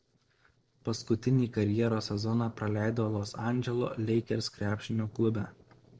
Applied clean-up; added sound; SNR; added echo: neural separator model SepFormer DNS4.